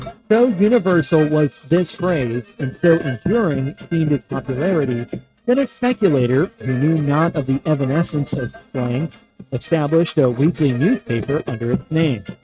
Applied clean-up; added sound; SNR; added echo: neural mask model RNNoise.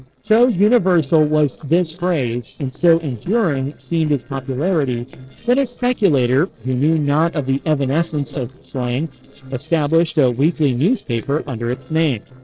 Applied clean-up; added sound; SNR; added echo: neural separator model SepFormer DNS4.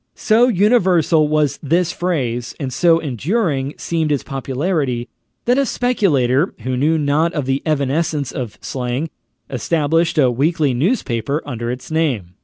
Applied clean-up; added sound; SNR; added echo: none; none; none; none.